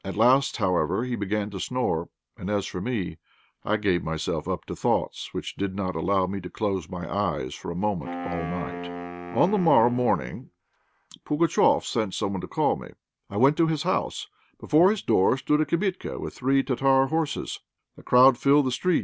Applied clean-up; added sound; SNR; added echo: none; Wind instrument, woodwind instrument; 11 dB; none.